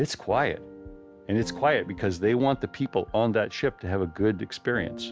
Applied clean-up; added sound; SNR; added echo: none; none; none; none.